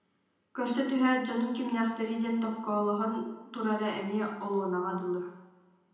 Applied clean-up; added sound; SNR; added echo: none; none; none; reverberation time 0.9 s.